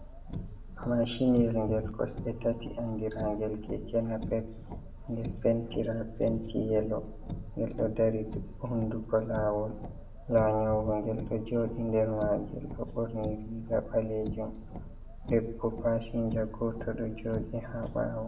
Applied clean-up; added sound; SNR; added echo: none; Car; 9 dB; reverberation time 0.6 s.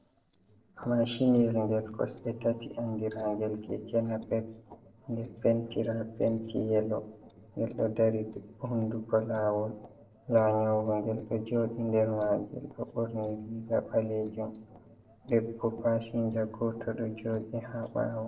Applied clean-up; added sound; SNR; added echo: neural separator model SepFormer DNS4.